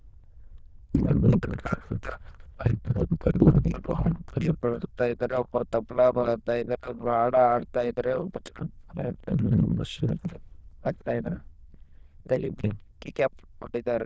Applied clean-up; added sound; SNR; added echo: neural diffusion model UNIVERSE++.